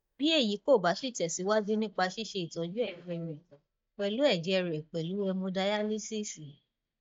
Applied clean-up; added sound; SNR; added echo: neural mask model DeepFilterNet 3.